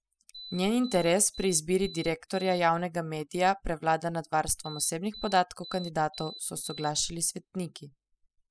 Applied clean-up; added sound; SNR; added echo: classical method spectral subtraction.